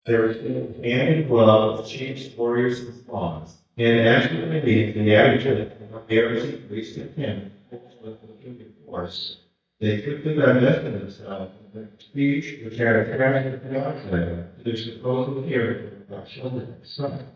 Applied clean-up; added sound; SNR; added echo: neural mask model DeepFilterNet 3.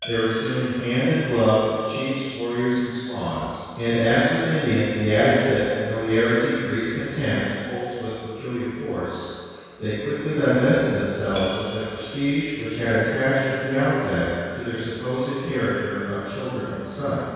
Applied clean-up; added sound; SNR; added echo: none; Hi-hat; 16 dB; reverberation time 2.0 s.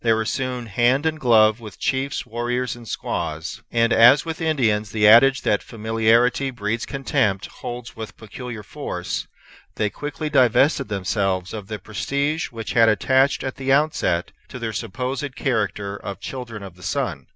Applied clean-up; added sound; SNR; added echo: none; none; none; none.